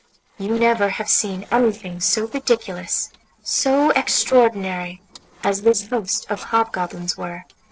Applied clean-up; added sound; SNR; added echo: neural separator model SepFormer DNS4.